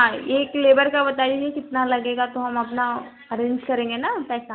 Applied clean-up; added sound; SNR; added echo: none; none; none; none.